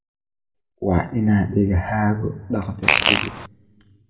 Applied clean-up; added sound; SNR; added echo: none; Fart; -3 dB; reverberation time 1.0 s.